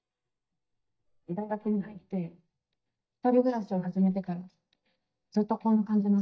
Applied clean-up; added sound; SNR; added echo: neural mask model DeepFilterNet 3.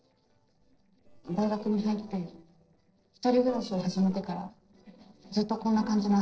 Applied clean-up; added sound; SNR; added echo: neural separator model SepFormer DNS4.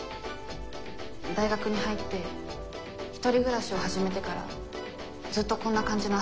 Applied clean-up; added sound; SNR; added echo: none; none; none; none.